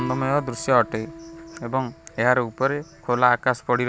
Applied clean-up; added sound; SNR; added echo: none; Guitar; 17 dB; none.